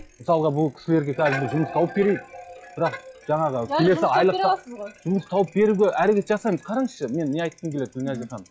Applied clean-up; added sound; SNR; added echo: classical method log-MMSE.